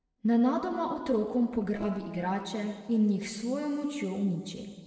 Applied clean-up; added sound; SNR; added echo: neural separator model SepFormer DNS4.